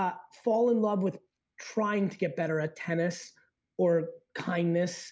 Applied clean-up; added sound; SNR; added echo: none; none; none; none.